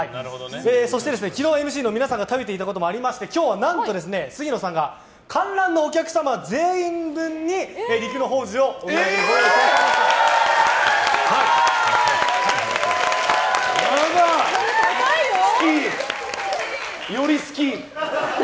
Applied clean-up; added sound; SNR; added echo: none; none; none; none.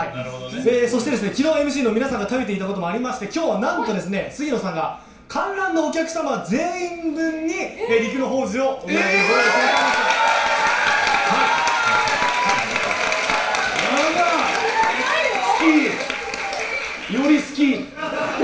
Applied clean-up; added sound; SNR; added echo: none; none; none; reverberation time 0.3 s.